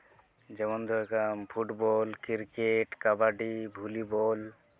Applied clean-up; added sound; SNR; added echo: none; none; none; none.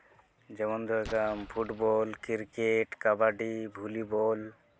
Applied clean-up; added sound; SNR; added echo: none; Explosion; 18 dB; none.